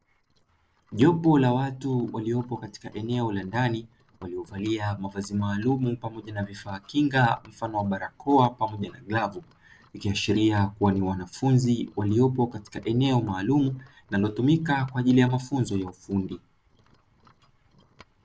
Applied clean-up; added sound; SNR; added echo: neural separator model SepFormer DNS4.